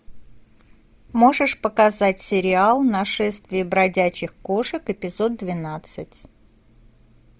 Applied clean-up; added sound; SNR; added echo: none; none; none; none.